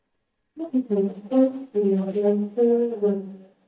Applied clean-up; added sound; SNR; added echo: neural mask model DeepFilterNet 3.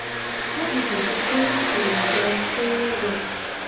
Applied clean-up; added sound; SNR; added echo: none; Engine; -3 dB; reverberation time 0.6 s.